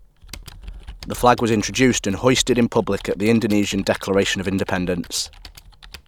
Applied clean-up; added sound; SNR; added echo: none; Computer keyboard; 18 dB; none.